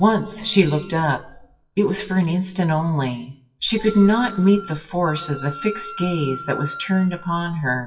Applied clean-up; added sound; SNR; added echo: classical method WPE with log-MMSE.